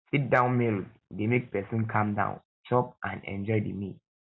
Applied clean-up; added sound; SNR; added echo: none; none; none; none.